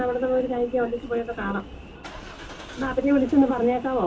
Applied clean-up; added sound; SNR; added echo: none; Engine starting / Car; 16 dB; reverberation time 0.2 s.